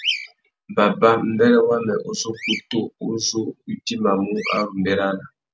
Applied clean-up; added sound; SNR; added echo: none; Bird vocalization, bird call, bird song; 13 dB; none.